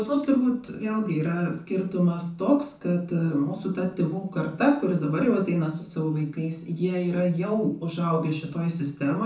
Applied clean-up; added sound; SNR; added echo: none; none; none; reverberation time 0.6 s.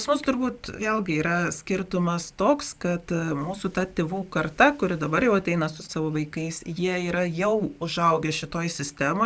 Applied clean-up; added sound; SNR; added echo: none; none; none; none.